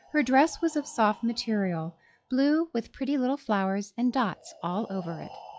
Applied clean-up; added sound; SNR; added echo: classical method log-MMSE.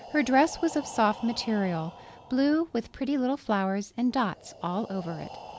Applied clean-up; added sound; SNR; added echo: none; Breathing; 18 dB; none.